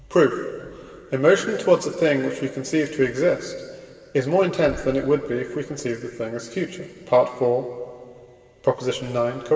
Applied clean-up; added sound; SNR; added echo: none; none; none; reverberation time 2.8 s.